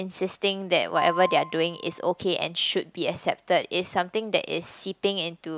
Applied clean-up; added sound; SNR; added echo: none; Piano; 10 dB; none.